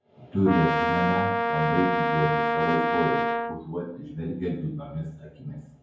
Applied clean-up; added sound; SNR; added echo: none; Brass instrument; -3 dB; reverberation time 0.9 s.